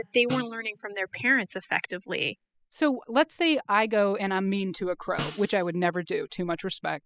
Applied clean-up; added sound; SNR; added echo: classical method spectral subtraction.